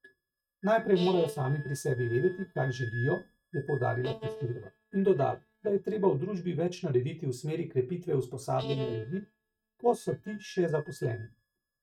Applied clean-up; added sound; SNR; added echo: neural mask model RNNoise.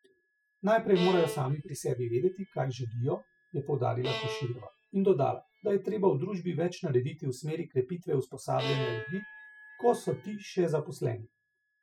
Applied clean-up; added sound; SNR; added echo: classical method spectral subtraction.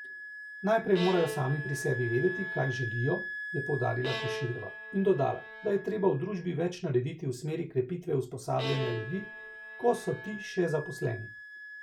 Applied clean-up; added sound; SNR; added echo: none; Wind instrument, woodwind instrument + Bowed string instrument; 9 dB; none.